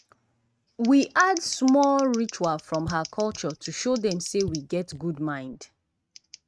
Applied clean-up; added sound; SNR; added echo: neural mask model RNNoise.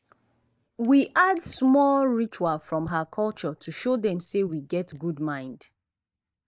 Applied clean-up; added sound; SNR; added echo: neural mask model DeepFilterNet 3.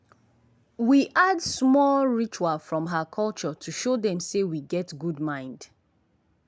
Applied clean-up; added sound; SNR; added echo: none; none; none; none.